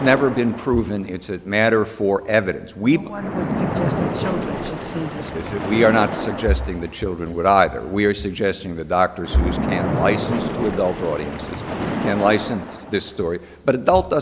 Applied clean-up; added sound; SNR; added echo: none; Splash, splatter; 7 dB; none.